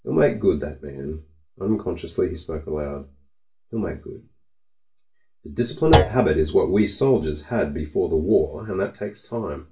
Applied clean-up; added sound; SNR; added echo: none; Thump, thud; 0 dB; reverberation time 0.2 s.